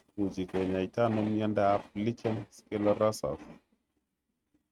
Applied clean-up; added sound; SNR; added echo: neural mask model RNNoise.